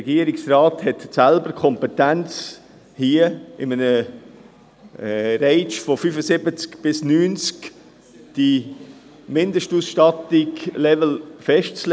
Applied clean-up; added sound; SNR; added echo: none; none; none; none.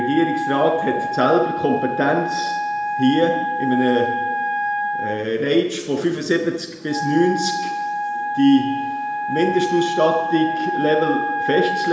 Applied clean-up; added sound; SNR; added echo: none; Wind instrument, woodwind instrument; 3 dB; reverberation time 1.0 s.